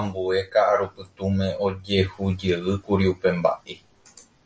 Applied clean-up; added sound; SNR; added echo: none; none; none; none.